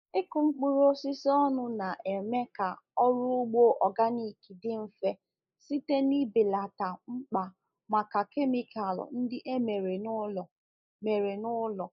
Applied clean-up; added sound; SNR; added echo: neural mask model Resemble Enhance denoiser.